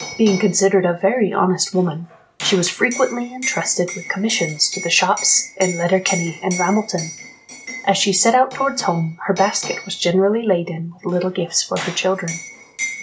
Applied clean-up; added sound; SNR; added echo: none; Liquid; 13 dB; none.